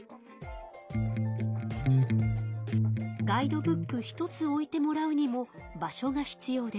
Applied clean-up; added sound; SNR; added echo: none; Electric guitar; -4 dB; none.